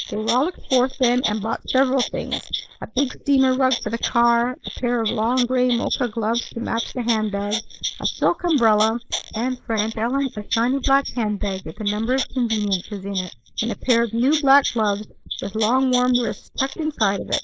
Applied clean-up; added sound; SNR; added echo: neural mask model Resemble Enhance denoiser.